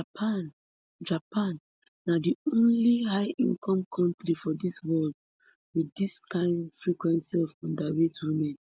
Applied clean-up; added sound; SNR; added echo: none; none; none; none.